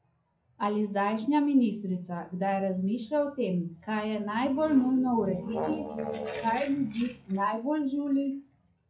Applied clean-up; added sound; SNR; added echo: classical method WPE with log-MMSE.